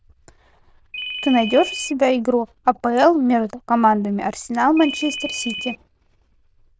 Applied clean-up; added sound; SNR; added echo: neural diffusion model UNIVERSE++.